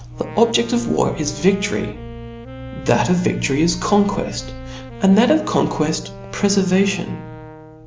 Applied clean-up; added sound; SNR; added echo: none; Wind instrument, woodwind instrument; 17 dB; none.